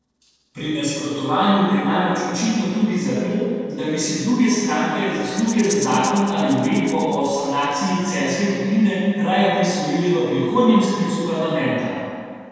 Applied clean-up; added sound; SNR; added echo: neural separator model SepFormer DNS4.